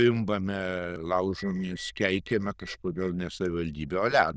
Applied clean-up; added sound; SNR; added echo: neural diffusion model UNIVERSE++.